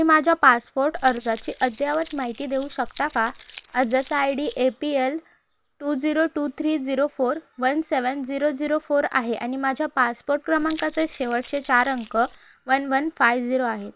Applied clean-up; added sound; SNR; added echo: neural separator model SepFormer WHAM!.